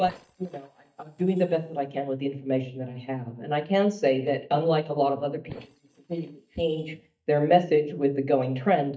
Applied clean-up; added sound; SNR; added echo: neural mask model DeepFilterNet 3.